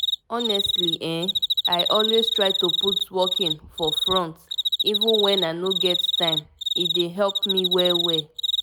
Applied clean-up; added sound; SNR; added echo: none; Cricket; -2 dB; none.